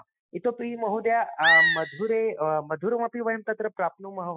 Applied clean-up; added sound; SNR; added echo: classical method Wiener filter.